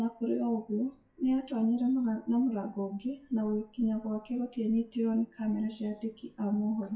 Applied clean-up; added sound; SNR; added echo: classical method WPE with log-MMSE.